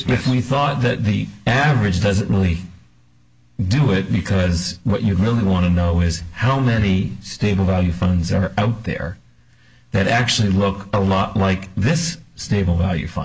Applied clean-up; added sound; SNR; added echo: none; none; none; none.